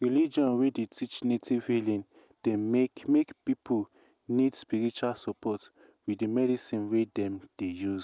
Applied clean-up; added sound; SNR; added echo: none; none; none; none.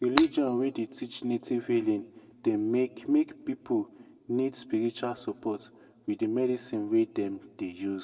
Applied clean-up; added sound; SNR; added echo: none; Shatter; 5 dB; reverberation time 1.0 s.